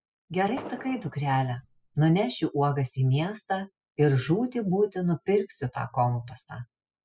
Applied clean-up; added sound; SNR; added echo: classical method spectral subtraction.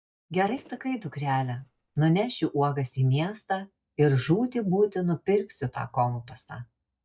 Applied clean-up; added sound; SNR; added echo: neural mask model DeepFilterNet 3.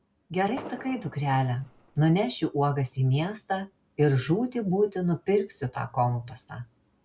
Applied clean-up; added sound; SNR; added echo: none; Fireworks; 20 dB; none.